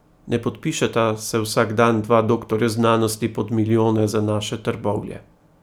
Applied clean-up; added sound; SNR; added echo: none; none; none; none.